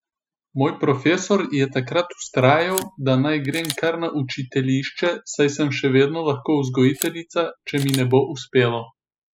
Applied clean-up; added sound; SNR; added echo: classical method spectral subtraction.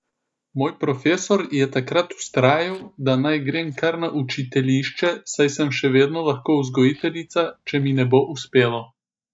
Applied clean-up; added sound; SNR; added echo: neural mask model DeepFilterNet 3.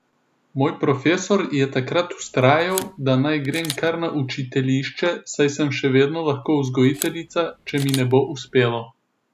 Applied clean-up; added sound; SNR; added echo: none; Camera; 16 dB; none.